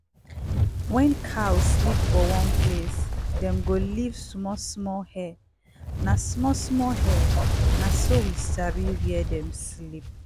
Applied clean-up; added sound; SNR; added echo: none; Fire; -5 dB; none.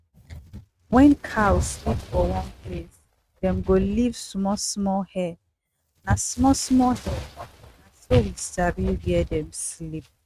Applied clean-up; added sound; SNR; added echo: neural mask model RNNoise.